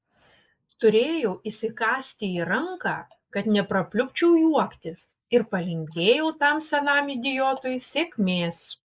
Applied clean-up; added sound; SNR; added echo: neural mask model Resemble Enhance denoiser.